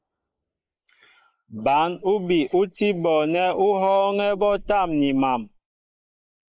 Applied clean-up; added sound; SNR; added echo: neural mask model Resemble Enhance denoiser.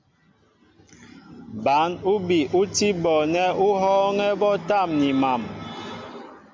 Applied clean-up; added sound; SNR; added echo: none; none; none; none.